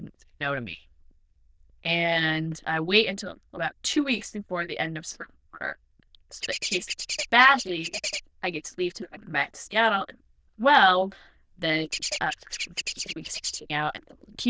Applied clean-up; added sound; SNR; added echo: neural diffusion model UNIVERSE++.